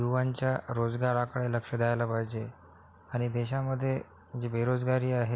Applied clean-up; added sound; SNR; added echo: none; none; none; none.